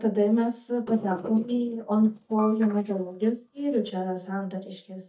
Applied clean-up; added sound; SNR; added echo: neural mask model DeepFilterNet 3.